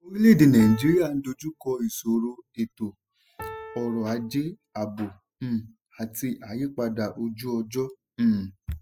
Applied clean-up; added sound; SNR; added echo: classical method spectral subtraction.